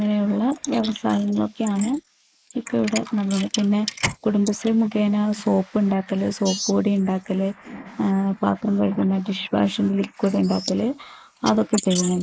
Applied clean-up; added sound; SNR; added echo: neural mask model Resemble Enhance denoiser.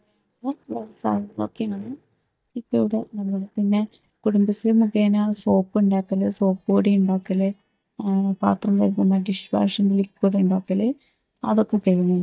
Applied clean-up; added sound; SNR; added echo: neural mask model DeepFilterNet 3.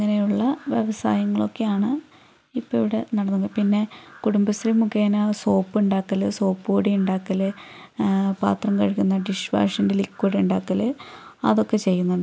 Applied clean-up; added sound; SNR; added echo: none; none; none; none.